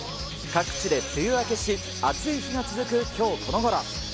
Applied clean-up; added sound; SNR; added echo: none; none; none; none.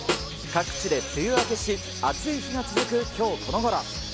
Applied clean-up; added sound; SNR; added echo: none; Snare drum; 7 dB; none.